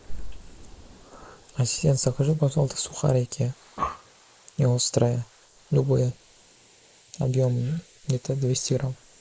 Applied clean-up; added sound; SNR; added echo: neural mask model Resemble Enhance denoiser.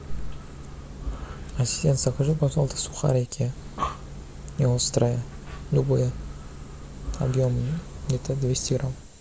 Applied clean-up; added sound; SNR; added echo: none; Breathing; 10 dB; none.